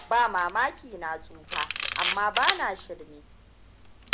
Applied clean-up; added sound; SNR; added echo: none; Camera; 4 dB; none.